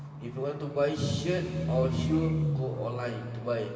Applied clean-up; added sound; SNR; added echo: none; Livestock, farm animals, working animals; 1 dB; reverberation time 2.7 s.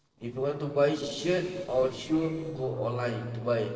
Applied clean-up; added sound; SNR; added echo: neural separator model SepFormer DNS4.